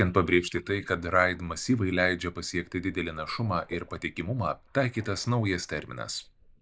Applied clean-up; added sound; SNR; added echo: neural mask model Resemble Enhance denoiser.